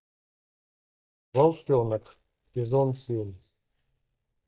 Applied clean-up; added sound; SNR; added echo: neural mask model DeepFilterNet 3.